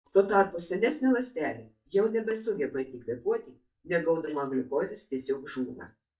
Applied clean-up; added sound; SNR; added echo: neural mask model DeepFilterNet 3.